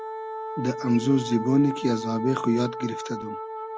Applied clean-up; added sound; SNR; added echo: none; Wind instrument, woodwind instrument; 8 dB; none.